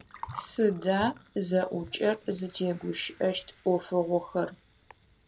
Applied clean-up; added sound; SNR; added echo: none; Gurgling; 19 dB; none.